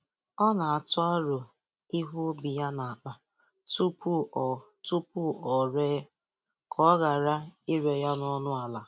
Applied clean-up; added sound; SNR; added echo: none; none; none; none.